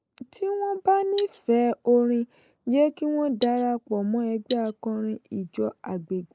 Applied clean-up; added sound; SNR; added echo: neural mask model Resemble Enhance denoiser.